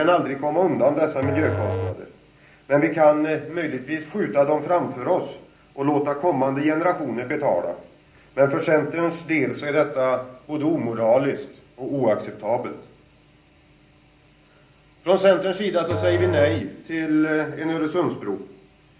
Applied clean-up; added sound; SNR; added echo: none; Musical instrument; 8 dB; reverberation time 0.5 s.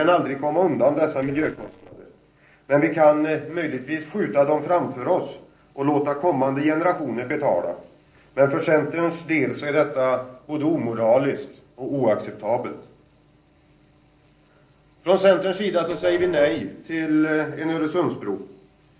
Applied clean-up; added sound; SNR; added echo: neural separator model SepFormer DNS4.